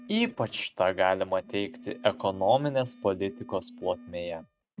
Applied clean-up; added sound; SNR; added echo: neural mask model RNNoise.